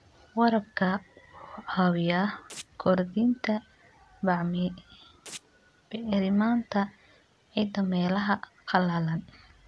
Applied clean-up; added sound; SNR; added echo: none; Domestic sounds, home sounds; 19 dB; none.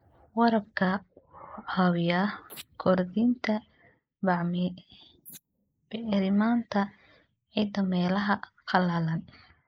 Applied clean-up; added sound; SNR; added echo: neural mask model Resemble Enhance denoiser.